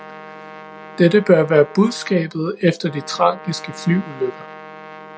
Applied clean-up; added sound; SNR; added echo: none; Brass instrument; 18 dB; none.